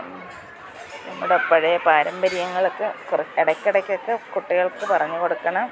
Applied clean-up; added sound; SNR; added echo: none; none; none; none.